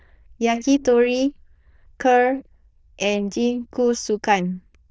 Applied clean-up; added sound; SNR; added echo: neural diffusion model UNIVERSE++.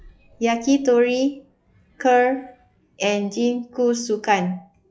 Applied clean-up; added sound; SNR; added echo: classical method log-MMSE.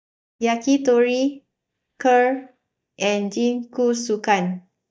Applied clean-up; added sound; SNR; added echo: neural mask model DeepFilterNet 3.